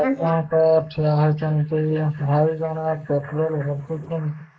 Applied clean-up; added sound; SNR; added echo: neural mask model Resemble Enhance denoiser.